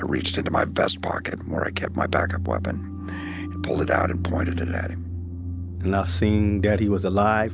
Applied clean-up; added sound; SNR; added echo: none; none; none; none.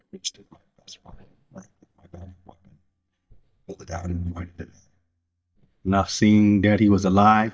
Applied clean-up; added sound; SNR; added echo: neural mask model DeepFilterNet 3.